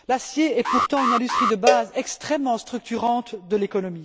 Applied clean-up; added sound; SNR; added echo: none; Cowbell + Alarm; 2 dB; none.